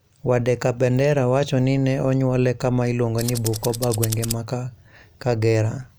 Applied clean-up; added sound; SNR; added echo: none; Tools; 9 dB; none.